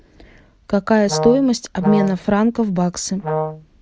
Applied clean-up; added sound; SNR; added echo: none; Brass instrument; 5 dB; none.